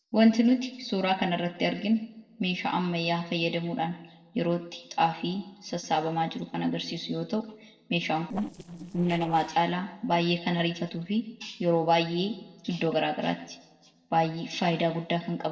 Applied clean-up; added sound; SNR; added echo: neural separator model SepFormer DNS4.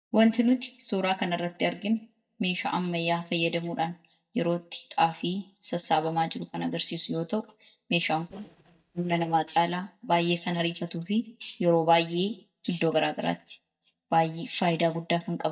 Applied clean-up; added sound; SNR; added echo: neural mask model DeepFilterNet 3.